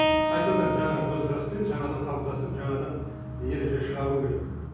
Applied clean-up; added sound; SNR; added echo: none; Keyboard (musical); 2 dB; reverberation time 1.3 s.